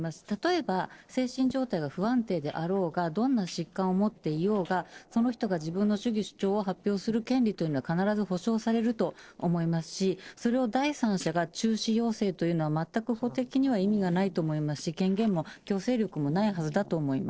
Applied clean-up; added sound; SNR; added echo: neural separator model SepFormer DNS4.